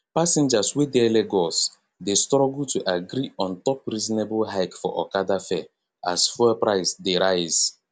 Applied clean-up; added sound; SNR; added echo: none; none; none; none.